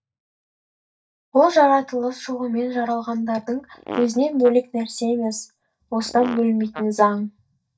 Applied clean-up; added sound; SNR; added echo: neural mask model DeepFilterNet 3.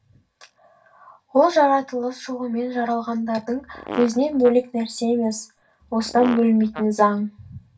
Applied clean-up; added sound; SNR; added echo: none; Fart; 14 dB; reverberation time 0.2 s.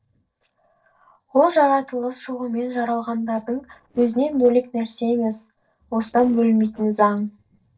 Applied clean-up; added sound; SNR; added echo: neural separator model SepFormer DNS4.